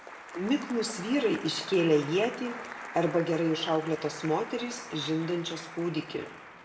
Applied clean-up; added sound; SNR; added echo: none; Applause; 12 dB; reverberation time 0.6 s.